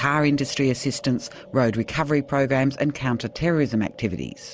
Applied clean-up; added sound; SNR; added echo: none; none; none; none.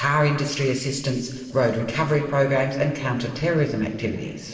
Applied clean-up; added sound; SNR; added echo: neural separator model SepFormer DNS4.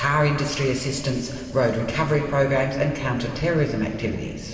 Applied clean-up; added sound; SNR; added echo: none; Boat, Water vehicle; 18 dB; reverberation time 2.5 s.